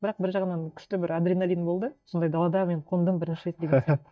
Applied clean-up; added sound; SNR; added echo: neural mask model DeepFilterNet 3.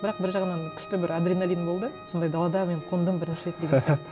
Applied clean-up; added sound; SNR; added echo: none; Bowed string instrument; 17 dB; none.